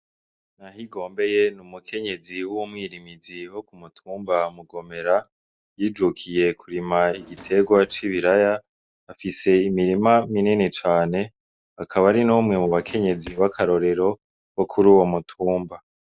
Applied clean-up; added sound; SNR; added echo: neural mask model DeepFilterNet 3.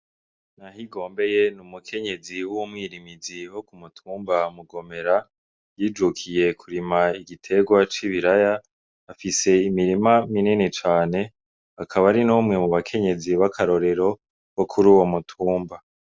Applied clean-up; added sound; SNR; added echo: none; none; none; none.